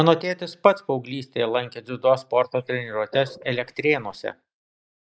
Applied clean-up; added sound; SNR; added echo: neural mask model Resemble Enhance denoiser.